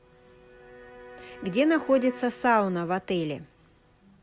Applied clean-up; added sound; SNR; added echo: none; Bowed string instrument; 19 dB; none.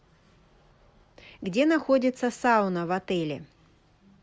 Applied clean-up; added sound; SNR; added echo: none; none; none; none.